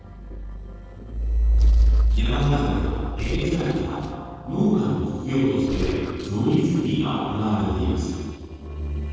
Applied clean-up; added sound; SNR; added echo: neural separator model SepFormer DNS4.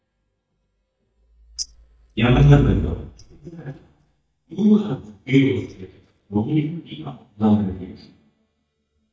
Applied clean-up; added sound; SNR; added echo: neural mask model DeepFilterNet 3.